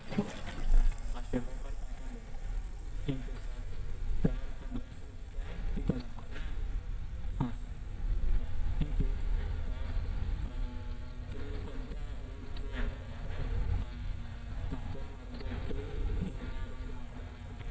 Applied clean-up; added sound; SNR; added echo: neural mask model DeepFilterNet 3.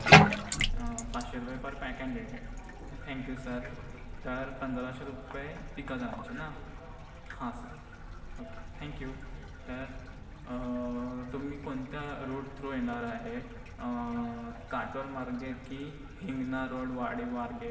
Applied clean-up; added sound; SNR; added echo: none; Bathtub (filling or washing); -4 dB; reverberation time 1.7 s.